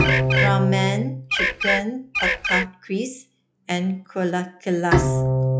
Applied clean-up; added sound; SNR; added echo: classical method log-MMSE.